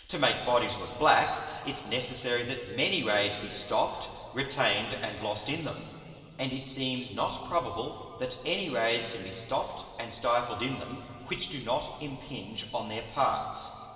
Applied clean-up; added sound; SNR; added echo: none; none; none; reverberation time 2.5 s.